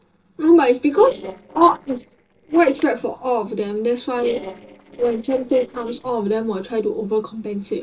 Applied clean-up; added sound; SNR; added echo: neural separator model SepFormer DNS4.